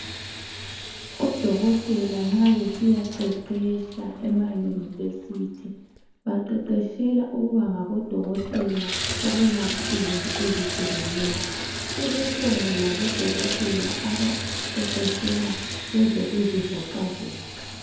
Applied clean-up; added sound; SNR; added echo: none; Bathtub (filling or washing) / Water tap, faucet; 6 dB; reverberation time 0.9 s.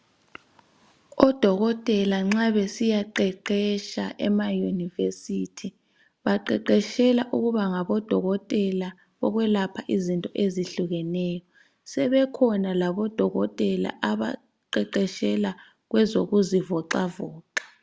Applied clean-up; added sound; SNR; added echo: none; none; none; none.